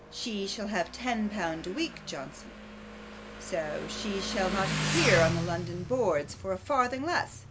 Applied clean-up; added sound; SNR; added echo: none; Motorcycle; 5 dB; none.